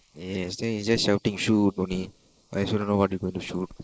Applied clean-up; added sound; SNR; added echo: neural mask model Resemble Enhance denoiser.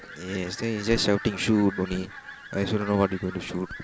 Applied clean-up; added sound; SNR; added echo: none; Hands + Fowl; 14 dB; none.